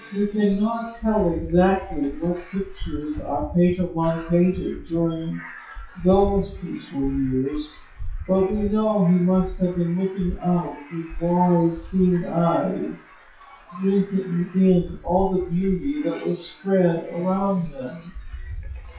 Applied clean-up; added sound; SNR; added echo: classical method WPE with log-MMSE.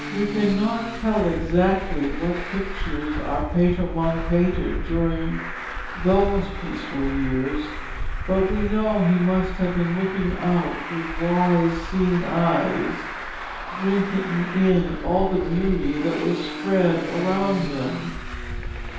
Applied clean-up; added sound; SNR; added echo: none; Traffic noise, roadway noise; 6 dB; reverberation time 0.8 s.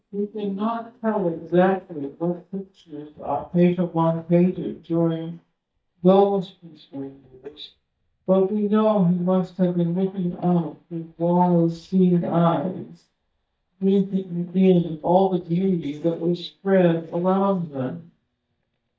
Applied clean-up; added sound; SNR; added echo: neural mask model DeepFilterNet 3.